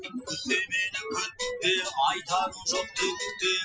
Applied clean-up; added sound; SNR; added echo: classical method Wiener filter.